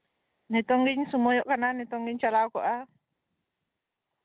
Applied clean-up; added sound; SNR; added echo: none; none; none; none.